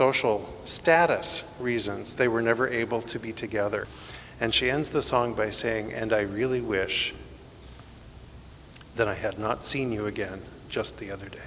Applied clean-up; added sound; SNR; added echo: none; none; none; none.